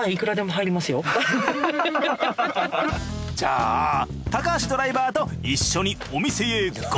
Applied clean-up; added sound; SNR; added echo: none; none; none; none.